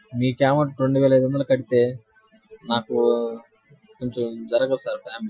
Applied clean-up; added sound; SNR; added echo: classical method Wiener filter.